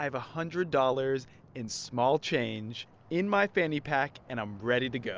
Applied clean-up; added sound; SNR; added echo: none; none; none; none.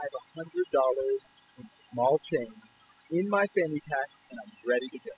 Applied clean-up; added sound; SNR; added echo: classical method spectral subtraction.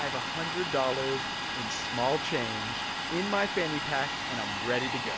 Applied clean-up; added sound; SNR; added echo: none; Domestic sounds, home sounds; 1 dB; none.